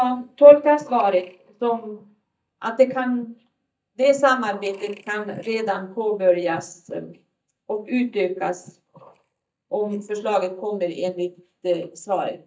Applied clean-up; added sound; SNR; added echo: neural mask model DeepFilterNet 3.